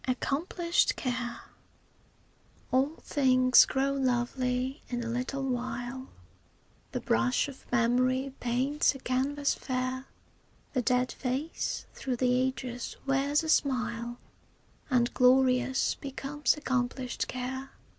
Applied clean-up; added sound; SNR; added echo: none; none; none; none.